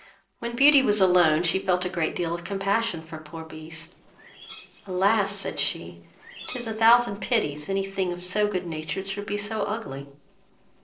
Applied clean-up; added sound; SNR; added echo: neural separator model SepFormer DNS4.